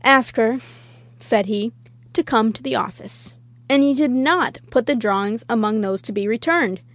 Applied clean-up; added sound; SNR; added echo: none; none; none; none.